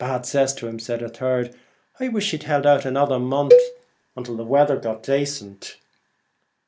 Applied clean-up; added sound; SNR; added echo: none; Cowbell; -3 dB; none.